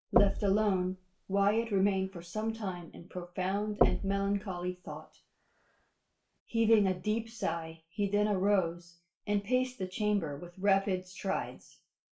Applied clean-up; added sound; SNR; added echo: none; Knock; 3 dB; reverberation time 0.3 s.